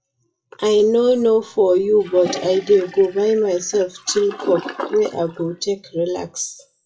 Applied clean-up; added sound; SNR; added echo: classical method WPE with log-MMSE.